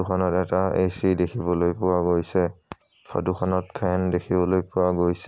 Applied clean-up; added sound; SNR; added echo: none; none; none; none.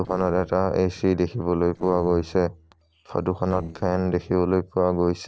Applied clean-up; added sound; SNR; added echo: neural separator model SepFormer DNS4.